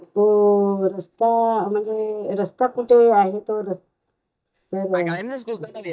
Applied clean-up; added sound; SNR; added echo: neural mask model DeepFilterNet 3.